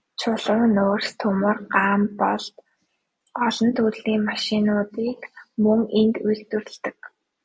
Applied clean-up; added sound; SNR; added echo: none; none; none; none.